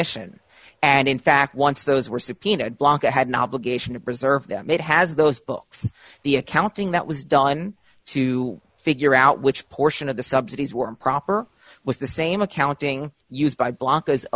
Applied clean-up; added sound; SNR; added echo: none; none; none; none.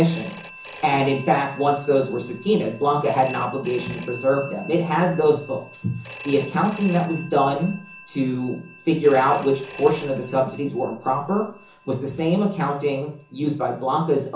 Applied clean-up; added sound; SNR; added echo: none; Telephone; 19 dB; reverberation time 0.7 s.